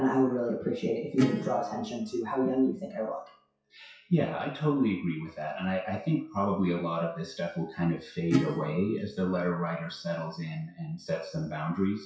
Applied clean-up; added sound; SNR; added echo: classical method WPE with log-MMSE.